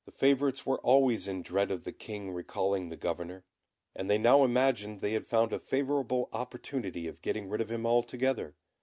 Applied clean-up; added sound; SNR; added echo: none; none; none; none.